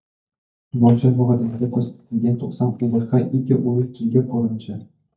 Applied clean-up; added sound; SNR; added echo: neural mask model DeepFilterNet 3.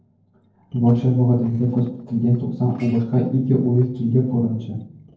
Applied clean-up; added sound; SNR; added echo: neural separator model SepFormer DNS4.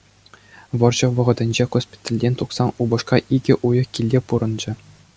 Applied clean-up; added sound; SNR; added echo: none; none; none; none.